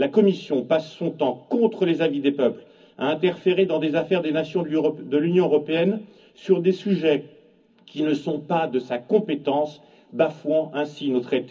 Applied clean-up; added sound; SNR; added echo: none; none; none; reverberation time 0.4 s.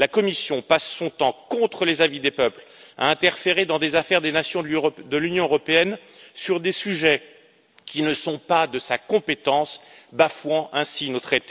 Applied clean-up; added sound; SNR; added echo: none; none; none; none.